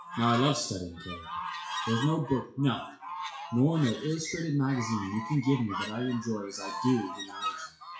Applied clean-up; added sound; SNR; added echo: classical method WPE with log-MMSE.